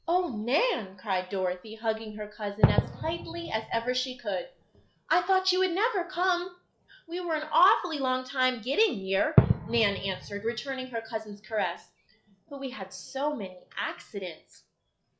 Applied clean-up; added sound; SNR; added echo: classical method log-MMSE.